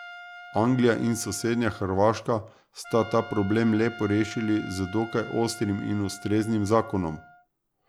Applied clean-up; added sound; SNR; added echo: none; Trumpet; 18 dB; none.